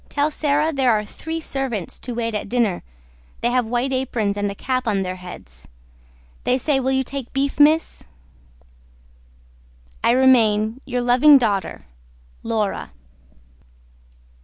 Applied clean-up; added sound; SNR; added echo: none; none; none; none.